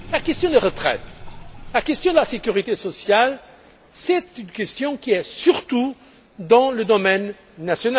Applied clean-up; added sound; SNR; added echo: none; Sink (filling or washing); 20 dB; none.